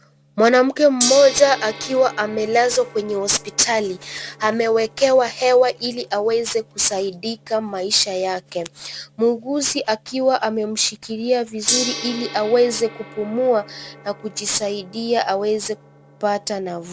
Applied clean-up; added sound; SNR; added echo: none; Gong; 13 dB; none.